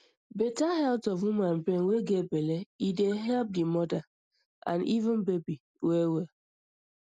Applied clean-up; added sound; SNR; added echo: none; none; none; none.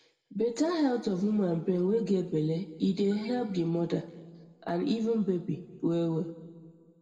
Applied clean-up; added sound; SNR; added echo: none; none; none; reverberation time 1.5 s.